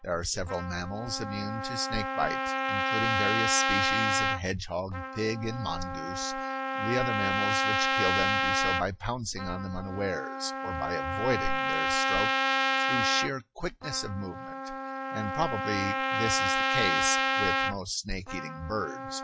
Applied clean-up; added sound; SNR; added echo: none; Trumpet; -3 dB; none.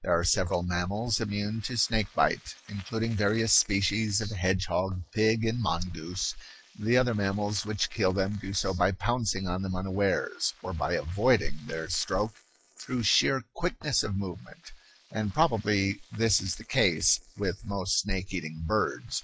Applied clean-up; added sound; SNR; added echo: neural mask model Resemble Enhance denoiser.